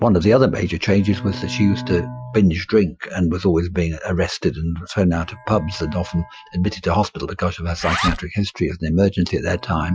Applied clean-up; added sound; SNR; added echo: classical method Wiener filter.